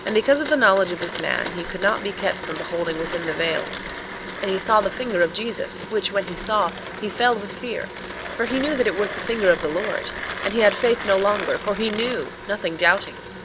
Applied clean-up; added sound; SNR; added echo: none; Mechanisms + Domestic sounds, home sounds; 9 dB; none.